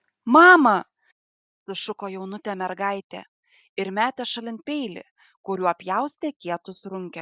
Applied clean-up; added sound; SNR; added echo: none; none; none; none.